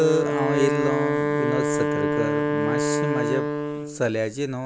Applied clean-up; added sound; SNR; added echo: none; Wind instrument, woodwind instrument; -2 dB; none.